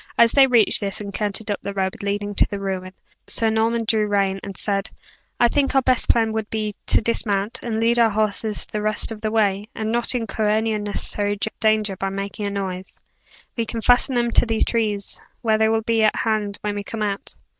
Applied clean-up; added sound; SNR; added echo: none; none; none; none.